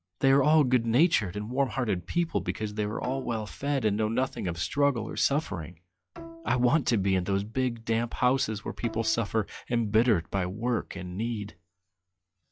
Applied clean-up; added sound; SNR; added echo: classical method log-MMSE.